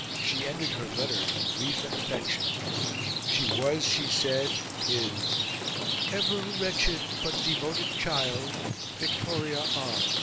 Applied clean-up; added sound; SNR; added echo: none; Rain; -3 dB; none.